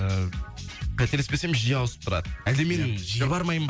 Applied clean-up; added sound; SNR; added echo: none; none; none; none.